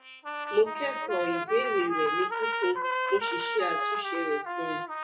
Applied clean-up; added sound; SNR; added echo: classical method WPE with log-MMSE.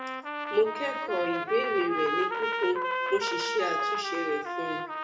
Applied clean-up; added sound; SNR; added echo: none; Trumpet; 1 dB; reverberation time 0.9 s.